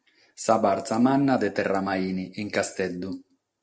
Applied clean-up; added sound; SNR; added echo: none; none; none; none.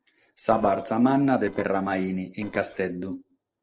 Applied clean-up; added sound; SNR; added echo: neural separator model SepFormer DNS4.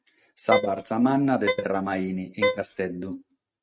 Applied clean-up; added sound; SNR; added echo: neural mask model RNNoise.